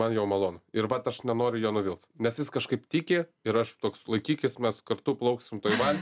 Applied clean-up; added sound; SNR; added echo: none; none; none; none.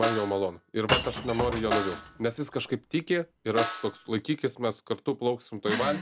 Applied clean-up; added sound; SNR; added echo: none; Shatter / Crushing + Snare drum; 5 dB; none.